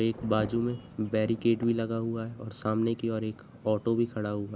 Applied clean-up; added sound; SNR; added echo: none; Thunder / Rain; 19 dB; none.